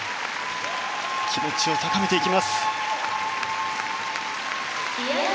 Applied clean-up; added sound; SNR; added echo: none; none; none; none.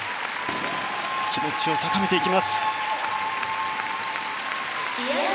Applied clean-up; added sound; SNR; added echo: none; Fireworks; 16 dB; none.